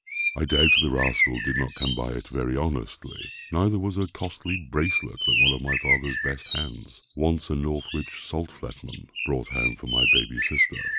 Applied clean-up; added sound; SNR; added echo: none; Bird; -1 dB; none.